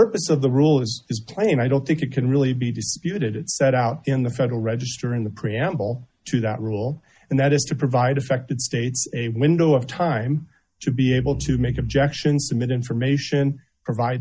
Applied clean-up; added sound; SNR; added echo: neural mask model DeepFilterNet 3.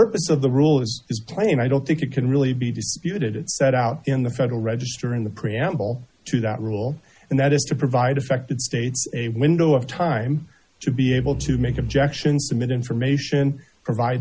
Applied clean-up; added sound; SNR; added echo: none; Growling; 11 dB; none.